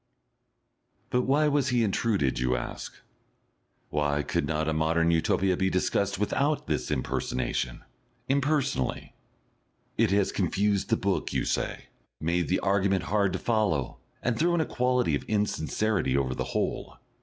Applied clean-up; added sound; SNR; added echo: none; none; none; none.